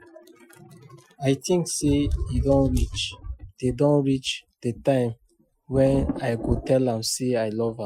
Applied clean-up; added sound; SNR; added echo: classical method Wiener filter.